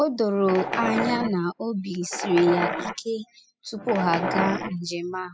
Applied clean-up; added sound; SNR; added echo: classical method spectral subtraction.